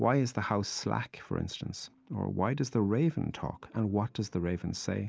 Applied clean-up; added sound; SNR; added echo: none; none; none; none.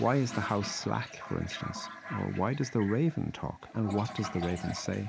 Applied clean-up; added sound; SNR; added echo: none; Toilet flush; 12 dB; none.